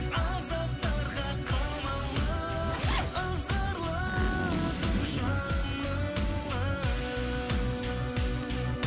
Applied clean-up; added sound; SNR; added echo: none; Zipper (clothing); 10 dB; none.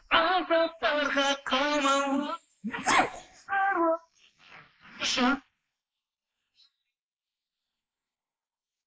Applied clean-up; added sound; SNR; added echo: neural mask model Resemble Enhance denoiser.